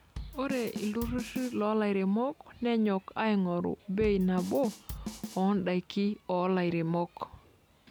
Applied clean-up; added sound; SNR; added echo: none; Drum kit; 12 dB; none.